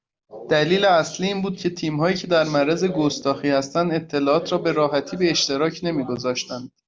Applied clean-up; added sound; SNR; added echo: none; none; none; none.